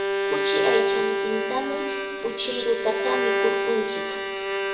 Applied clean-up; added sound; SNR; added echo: none; Bowed string instrument; -3 dB; reverberation time 1.8 s.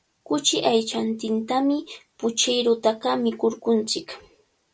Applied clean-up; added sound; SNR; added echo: none; none; none; none.